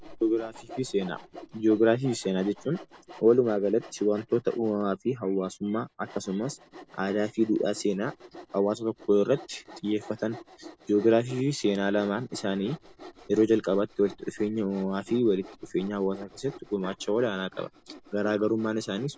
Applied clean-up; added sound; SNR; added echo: none; Sawing; 20 dB; none.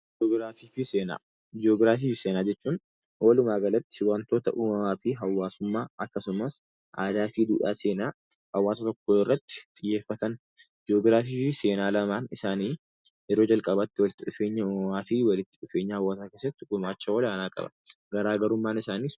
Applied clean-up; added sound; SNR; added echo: none; none; none; none.